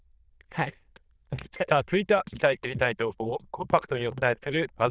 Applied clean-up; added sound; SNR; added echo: neural diffusion model UNIVERSE++.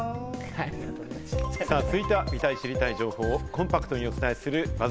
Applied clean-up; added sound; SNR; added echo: none; none; none; none.